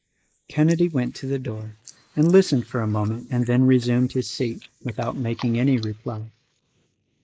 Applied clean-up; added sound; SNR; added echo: neural mask model Resemble Enhance denoiser.